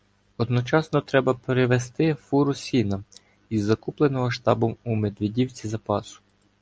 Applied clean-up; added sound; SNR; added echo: none; none; none; none.